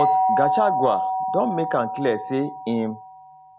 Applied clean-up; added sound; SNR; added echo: none; Doorbell; -1 dB; none.